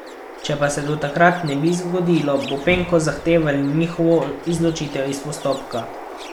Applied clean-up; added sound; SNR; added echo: none; Chirp, tweet; 14 dB; none.